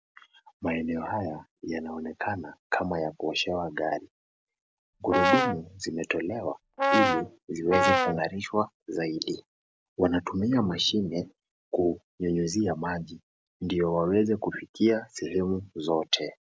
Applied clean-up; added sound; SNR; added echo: none; Brass instrument; -4 dB; none.